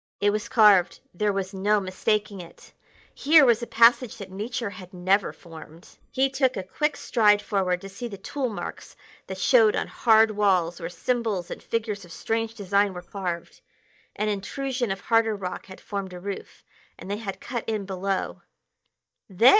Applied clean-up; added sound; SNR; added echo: neural mask model DeepFilterNet 3.